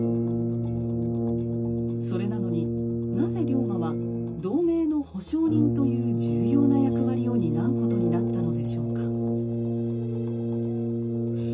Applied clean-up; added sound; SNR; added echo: none; Brass instrument; -3 dB; reverberation time 0.2 s.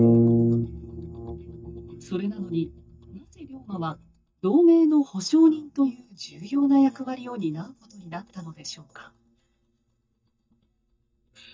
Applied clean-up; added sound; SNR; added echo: neural mask model DeepFilterNet 3.